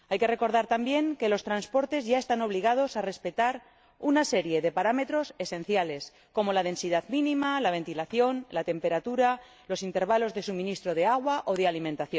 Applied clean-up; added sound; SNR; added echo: none; none; none; none.